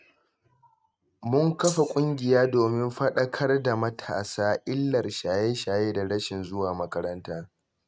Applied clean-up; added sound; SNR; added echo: neural mask model RNNoise.